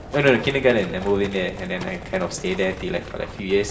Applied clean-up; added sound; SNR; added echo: none; Livestock, farm animals, working animals; 13 dB; reverberation time 1.5 s.